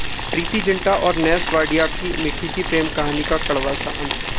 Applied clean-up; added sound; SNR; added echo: none; Boiling; 2 dB; none.